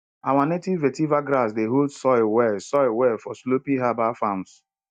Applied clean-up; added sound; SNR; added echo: neural mask model DeepFilterNet 3.